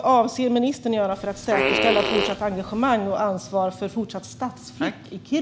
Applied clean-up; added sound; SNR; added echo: none; Fart; 2 dB; none.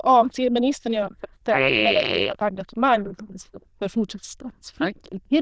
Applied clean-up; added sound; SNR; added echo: neural diffusion model UNIVERSE++.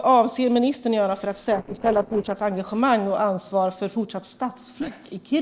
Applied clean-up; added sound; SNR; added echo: neural separator model SepFormer DNS4.